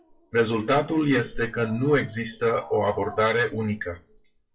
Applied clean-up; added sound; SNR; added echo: classical method WPE with log-MMSE.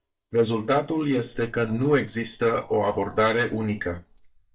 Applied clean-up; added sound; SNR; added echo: neural mask model DeepFilterNet 3.